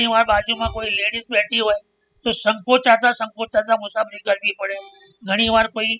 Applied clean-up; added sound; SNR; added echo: classical method spectral subtraction.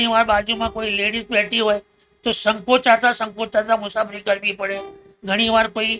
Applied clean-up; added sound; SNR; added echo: neural mask model RNNoise.